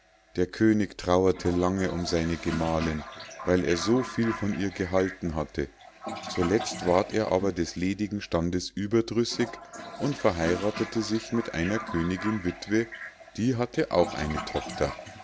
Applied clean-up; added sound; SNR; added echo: none; Toilet flush; 12 dB; none.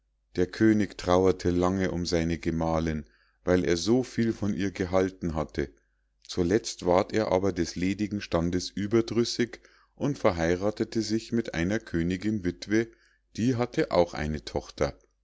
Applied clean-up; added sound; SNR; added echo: none; none; none; none.